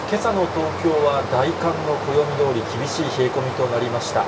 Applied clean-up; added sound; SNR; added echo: none; Stream; 5 dB; reverberation time 0.2 s.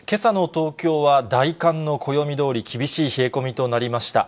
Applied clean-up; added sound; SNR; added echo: none; none; none; none.